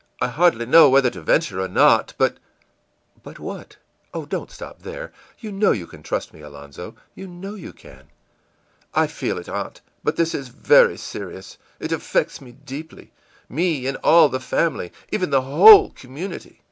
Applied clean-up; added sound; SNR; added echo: none; none; none; none.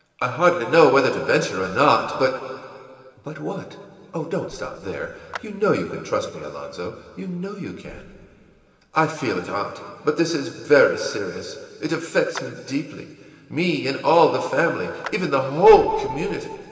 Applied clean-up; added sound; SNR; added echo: none; Clapping; 20 dB; reverberation time 2.3 s.